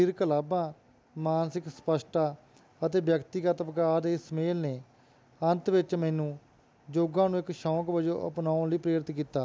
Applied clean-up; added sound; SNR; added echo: none; none; none; none.